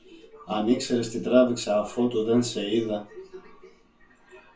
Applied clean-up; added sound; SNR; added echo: none; none; none; reverberation time 0.2 s.